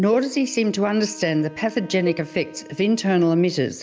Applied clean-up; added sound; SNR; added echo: none; Wind instrument, woodwind instrument + Cowbell; 17 dB; none.